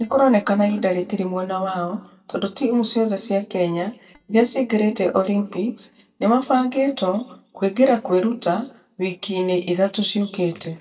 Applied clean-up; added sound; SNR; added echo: neural mask model DeepFilterNet 3.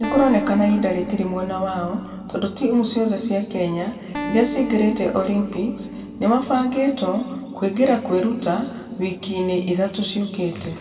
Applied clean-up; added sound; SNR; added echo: none; Acoustic guitar; 12 dB; reverberation time 2.1 s.